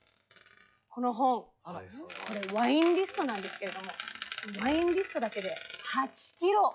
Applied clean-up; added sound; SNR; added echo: classical method log-MMSE.